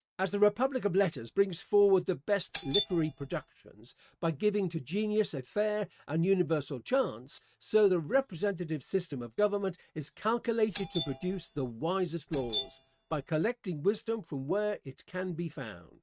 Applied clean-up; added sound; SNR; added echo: neural mask model RNNoise.